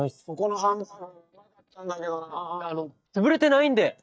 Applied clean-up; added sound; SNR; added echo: neural mask model DeepFilterNet 3.